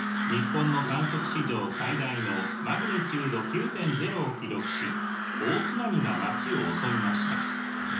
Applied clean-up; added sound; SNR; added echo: none; Crow; 4 dB; reverberation time 0.7 s.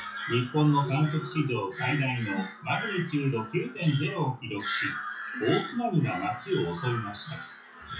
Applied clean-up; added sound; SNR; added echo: classical method WPE with log-MMSE.